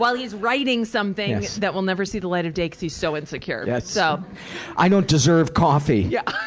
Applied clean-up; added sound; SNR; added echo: none; none; none; none.